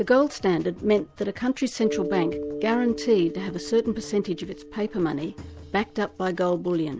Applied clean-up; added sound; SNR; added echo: none; Mallet percussion; 12 dB; none.